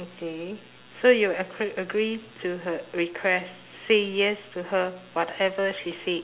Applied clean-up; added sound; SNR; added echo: none; none; none; none.